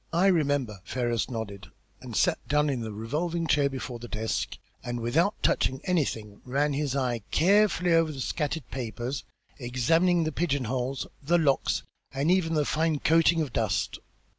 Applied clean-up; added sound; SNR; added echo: none; none; none; none.